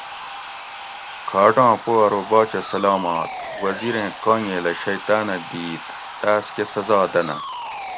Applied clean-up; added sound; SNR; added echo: none; Sawing; 12 dB; none.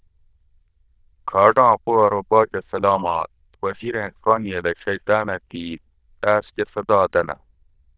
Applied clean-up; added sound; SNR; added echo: neural diffusion model UNIVERSE++.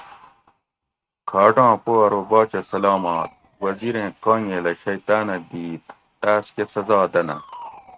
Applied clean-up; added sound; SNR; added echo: neural mask model RNNoise.